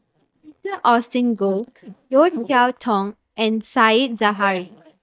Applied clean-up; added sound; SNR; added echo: neural mask model DeepFilterNet 3.